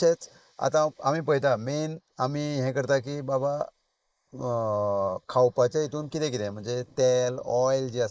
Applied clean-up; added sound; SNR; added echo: neural mask model Resemble Enhance denoiser.